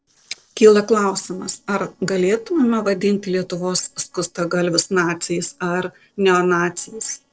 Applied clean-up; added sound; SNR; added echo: neural separator model SepFormer DNS4.